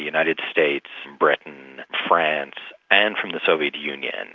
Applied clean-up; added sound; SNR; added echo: none; none; none; none.